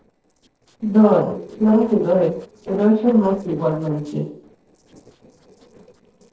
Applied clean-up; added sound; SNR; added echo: neural separator model SepFormer DNS4.